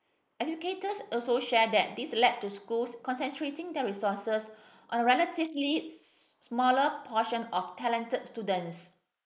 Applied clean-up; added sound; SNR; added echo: neural mask model Resemble Enhance denoiser.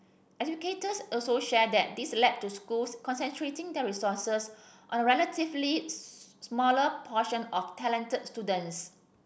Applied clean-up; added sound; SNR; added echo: none; none; none; none.